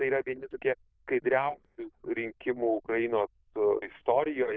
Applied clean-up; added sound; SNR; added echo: neural diffusion model UNIVERSE++.